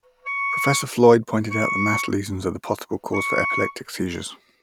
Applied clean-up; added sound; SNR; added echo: none; Wind instrument, woodwind instrument; 5 dB; none.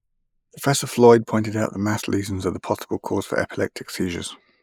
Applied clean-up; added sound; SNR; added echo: neural mask model Resemble Enhance denoiser.